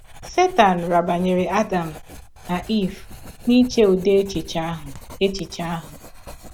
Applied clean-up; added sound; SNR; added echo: none; Writing; 17 dB; none.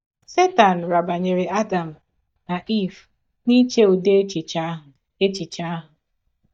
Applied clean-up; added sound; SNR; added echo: neural mask model DeepFilterNet 3.